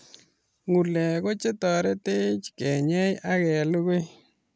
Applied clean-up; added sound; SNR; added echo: none; none; none; none.